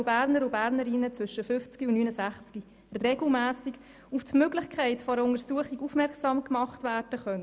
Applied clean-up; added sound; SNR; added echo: none; none; none; none.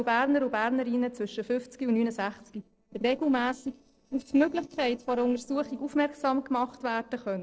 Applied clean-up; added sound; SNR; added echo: neural separator model SepFormer DNS4.